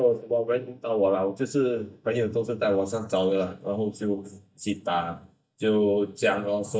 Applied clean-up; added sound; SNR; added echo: neural mask model DeepFilterNet 3.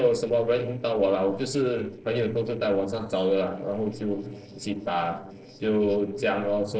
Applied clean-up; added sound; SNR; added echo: neural separator model SepFormer DNS4.